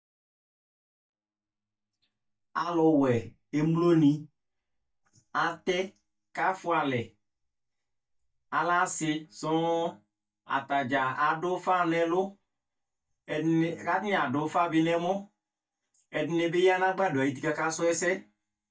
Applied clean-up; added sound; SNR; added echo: neural mask model DeepFilterNet 3.